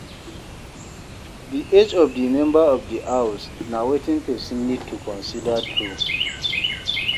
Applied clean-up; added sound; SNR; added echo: none; Chirp, tweet; 8 dB; none.